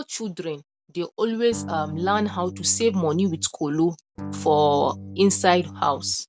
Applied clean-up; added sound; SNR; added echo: none; Electric guitar / Strum; 12 dB; none.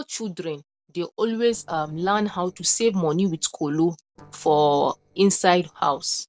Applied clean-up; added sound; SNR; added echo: neural separator model SepFormer DNS4.